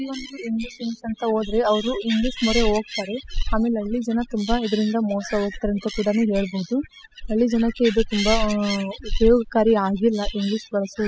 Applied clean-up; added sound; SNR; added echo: classical method spectral subtraction.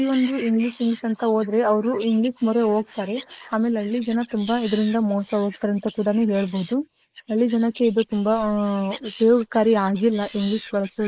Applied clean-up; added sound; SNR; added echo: neural mask model Resemble Enhance denoiser.